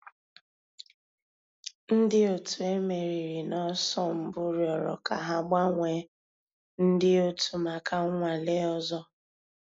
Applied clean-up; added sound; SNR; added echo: none; none; none; none.